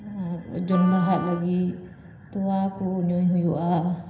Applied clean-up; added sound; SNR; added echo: none; Wind instrument, woodwind instrument; 12 dB; reverberation time 0.9 s.